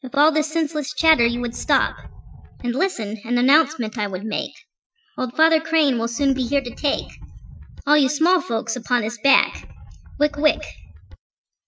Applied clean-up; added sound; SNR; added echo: classical method Wiener filter.